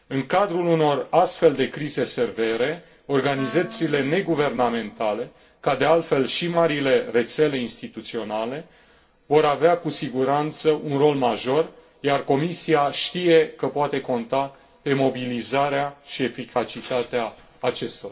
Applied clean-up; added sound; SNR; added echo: none; Wind instrument, woodwind instrument; 19 dB; reverberation time 0.3 s.